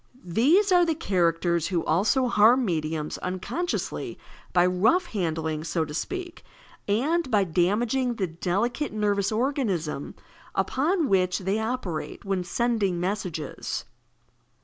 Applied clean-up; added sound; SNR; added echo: none; none; none; none.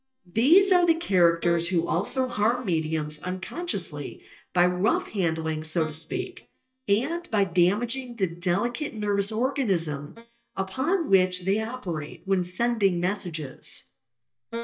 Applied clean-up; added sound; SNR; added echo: neural mask model DeepFilterNet 3.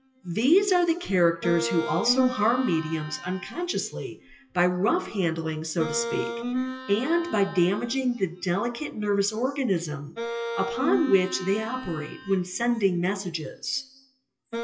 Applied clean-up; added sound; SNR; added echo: classical method WPE with log-MMSE.